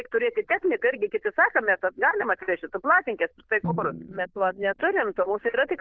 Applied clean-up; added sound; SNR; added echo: neural diffusion model UNIVERSE++.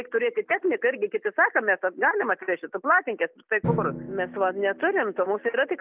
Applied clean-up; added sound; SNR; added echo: none; Drum; 13 dB; none.